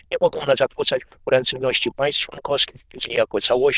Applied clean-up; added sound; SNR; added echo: neural diffusion model UNIVERSE++.